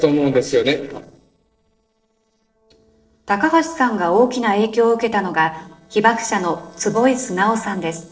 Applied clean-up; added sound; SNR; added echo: neural separator model SepFormer DNS4.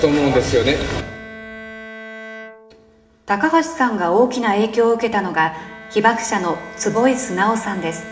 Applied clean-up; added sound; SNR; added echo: none; Bowed string instrument; 18 dB; reverberation time 1.2 s.